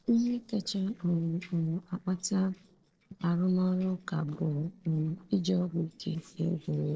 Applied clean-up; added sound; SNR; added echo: neural separator model SepFormer DNS4.